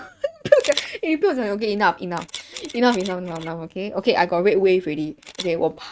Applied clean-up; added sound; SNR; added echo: neural mask model RNNoise.